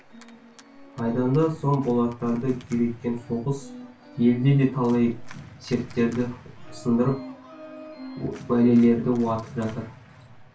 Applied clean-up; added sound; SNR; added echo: none; Organ; 18 dB; reverberation time 0.2 s.